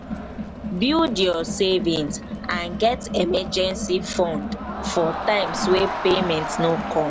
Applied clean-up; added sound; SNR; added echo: none; Crowd; 6 dB; none.